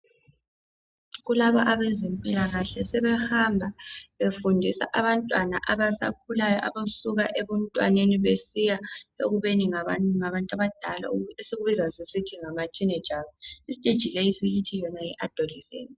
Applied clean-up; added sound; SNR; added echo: none; none; none; none.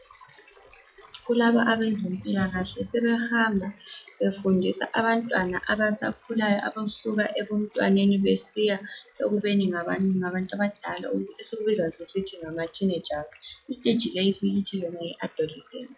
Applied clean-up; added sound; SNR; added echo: classical method log-MMSE.